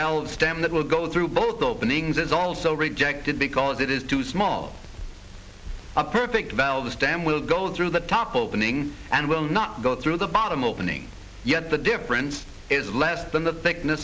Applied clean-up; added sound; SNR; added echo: none; none; none; none.